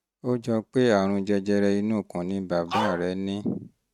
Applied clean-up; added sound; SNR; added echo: neural mask model RNNoise.